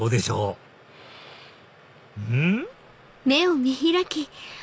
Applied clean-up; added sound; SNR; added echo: none; none; none; none.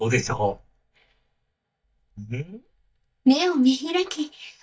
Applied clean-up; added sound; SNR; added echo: neural mask model DeepFilterNet 3.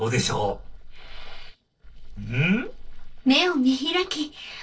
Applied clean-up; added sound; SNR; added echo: neural separator model SepFormer DNS4.